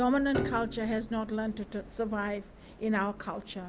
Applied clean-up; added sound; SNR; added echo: none; Piano; 9 dB; none.